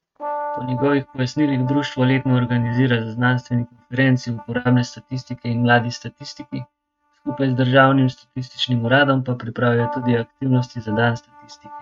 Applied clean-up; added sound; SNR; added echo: neural mask model RNNoise.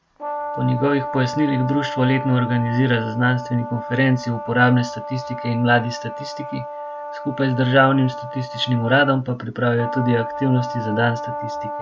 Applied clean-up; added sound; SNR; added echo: none; Brass instrument; 9 dB; none.